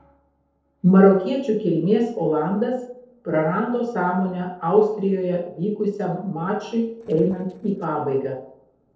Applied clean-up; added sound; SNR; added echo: neural separator model SepFormer DNS4.